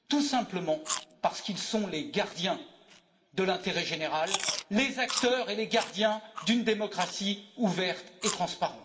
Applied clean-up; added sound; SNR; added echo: none; Chewing, mastication; 10 dB; reverberation time 0.6 s.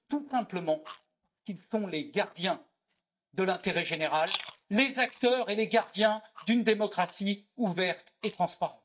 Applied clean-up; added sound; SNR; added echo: neural mask model DeepFilterNet 3.